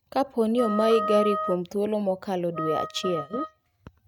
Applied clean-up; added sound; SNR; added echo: neural mask model RNNoise.